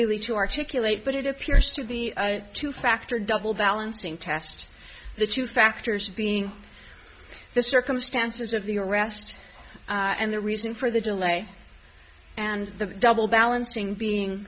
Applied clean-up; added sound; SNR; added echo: none; none; none; none.